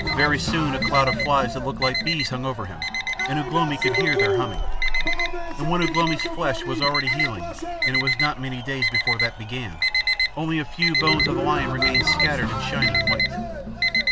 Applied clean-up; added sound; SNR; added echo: none; Alarm + Cheering; -3 dB; none.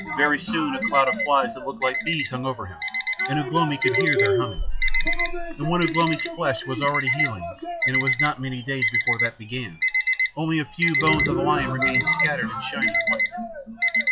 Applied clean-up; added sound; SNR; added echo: classical method log-MMSE.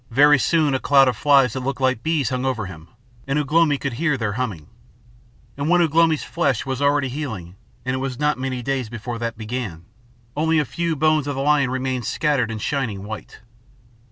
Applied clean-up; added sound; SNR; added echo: none; none; none; none.